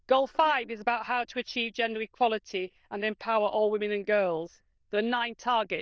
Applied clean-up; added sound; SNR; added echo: neural diffusion model UNIVERSE++.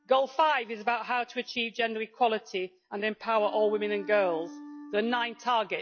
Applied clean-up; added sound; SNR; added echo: classical method log-MMSE.